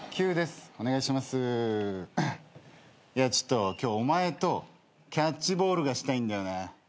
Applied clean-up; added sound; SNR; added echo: none; none; none; none.